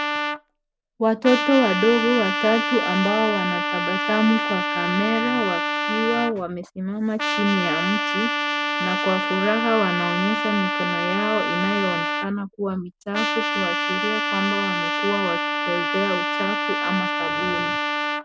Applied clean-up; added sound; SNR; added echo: none; Trumpet; 0 dB; none.